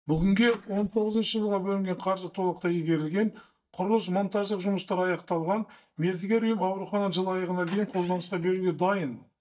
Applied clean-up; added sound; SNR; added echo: neural mask model DeepFilterNet 3.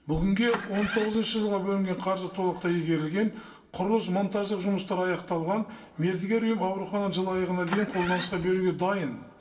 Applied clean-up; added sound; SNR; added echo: none; Engine starting; 10 dB; reverberation time 0.3 s.